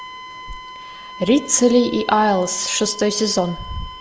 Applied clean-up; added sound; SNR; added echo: none; Wind instrument, woodwind instrument; 16 dB; none.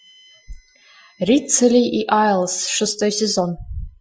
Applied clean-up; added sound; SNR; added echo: classical method Wiener filter.